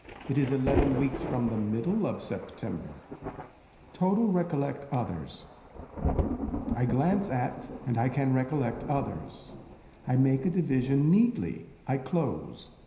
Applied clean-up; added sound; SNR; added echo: none; Thunder; 8 dB; reverberation time 0.9 s.